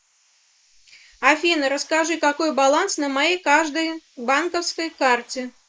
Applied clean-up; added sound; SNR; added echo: neural mask model Resemble Enhance denoiser.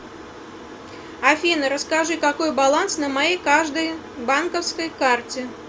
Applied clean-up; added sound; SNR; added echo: none; none; none; none.